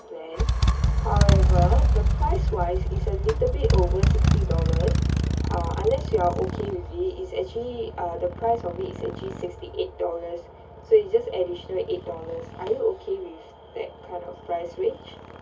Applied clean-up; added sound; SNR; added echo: none; Motorcycle; -3 dB; reverberation time 0.3 s.